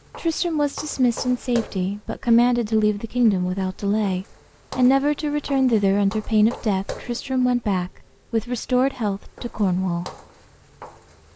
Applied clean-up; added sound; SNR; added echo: none; Walk, footsteps; 19 dB; none.